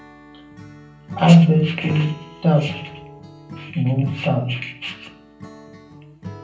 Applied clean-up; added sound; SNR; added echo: none; Acoustic guitar / Strum; 18 dB; reverberation time 0.6 s.